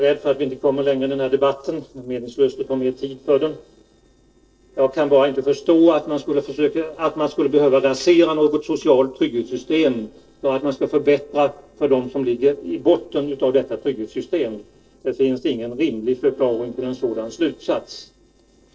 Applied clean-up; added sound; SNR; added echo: neural separator model SepFormer DNS4.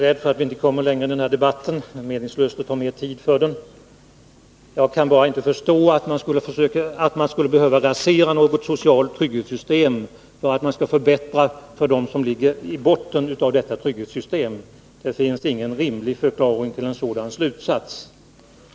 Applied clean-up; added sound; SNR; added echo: none; none; none; none.